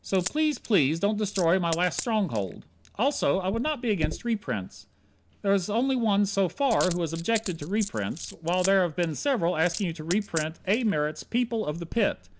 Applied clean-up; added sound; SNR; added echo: none; Coin (dropping); 14 dB; none.